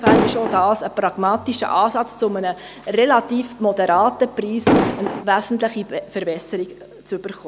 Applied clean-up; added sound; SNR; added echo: none; Explosion; -3 dB; none.